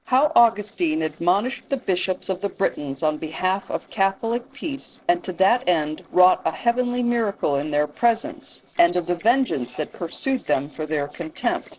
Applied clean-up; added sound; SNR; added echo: neural separator model SepFormer DNS4.